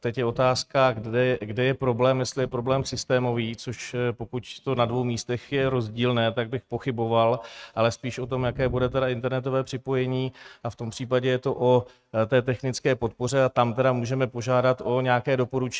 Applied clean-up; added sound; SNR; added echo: neural mask model RNNoise.